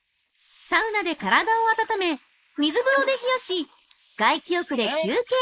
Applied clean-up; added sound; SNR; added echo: neural mask model Resemble Enhance denoiser.